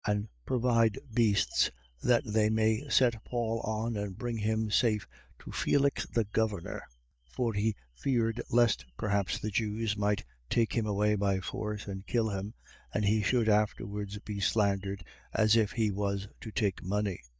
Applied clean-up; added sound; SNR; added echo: neural mask model DeepFilterNet 3.